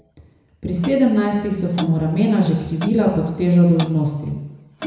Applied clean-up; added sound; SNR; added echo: none; Clock; 17 dB; reverberation time 1.0 s.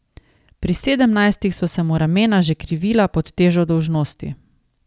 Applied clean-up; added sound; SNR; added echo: none; none; none; none.